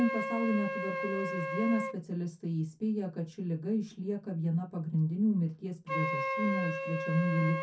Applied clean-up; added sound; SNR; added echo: none; Wind instrument, woodwind instrument; 5 dB; reverberation time 0.3 s.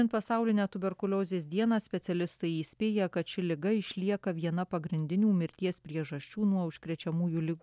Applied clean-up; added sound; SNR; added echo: none; none; none; none.